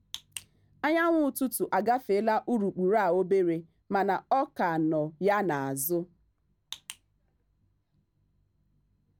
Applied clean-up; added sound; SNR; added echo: none; none; none; none.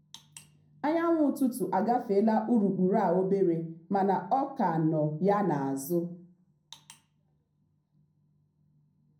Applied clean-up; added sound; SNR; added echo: none; none; none; reverberation time 0.5 s.